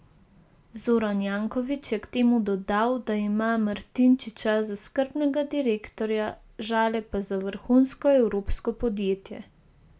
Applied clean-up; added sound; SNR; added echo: none; none; none; none.